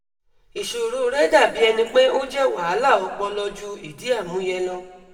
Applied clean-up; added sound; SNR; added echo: none; none; none; reverberation time 1.2 s.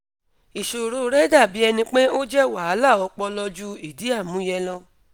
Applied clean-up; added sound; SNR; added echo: none; none; none; none.